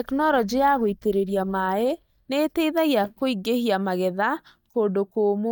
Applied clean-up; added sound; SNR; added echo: neural mask model DeepFilterNet 3.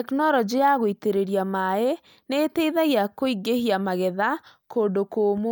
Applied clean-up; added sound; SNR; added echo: none; none; none; none.